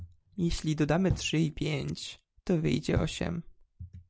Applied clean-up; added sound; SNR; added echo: none; Knock; 8 dB; none.